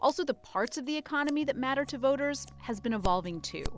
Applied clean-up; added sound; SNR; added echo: none; Scissors; 12 dB; none.